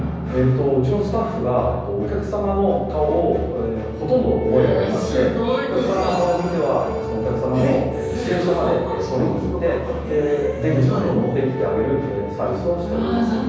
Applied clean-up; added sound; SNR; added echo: none; none; none; reverberation time 1.1 s.